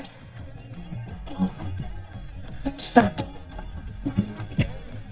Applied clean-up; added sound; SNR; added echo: neural mask model DeepFilterNet 3.